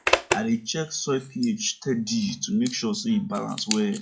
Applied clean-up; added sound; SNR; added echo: classical method log-MMSE.